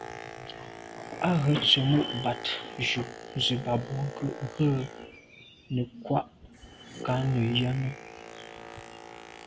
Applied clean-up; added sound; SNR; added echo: none; Boat, Water vehicle; 14 dB; none.